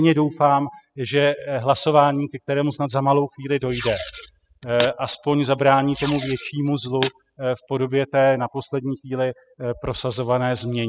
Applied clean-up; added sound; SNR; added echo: classical method spectral subtraction.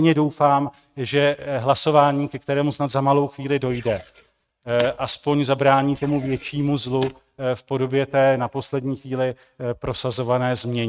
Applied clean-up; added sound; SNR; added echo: neural mask model RNNoise.